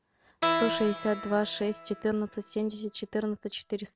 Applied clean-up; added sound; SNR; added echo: none; Keyboard (musical); 4 dB; none.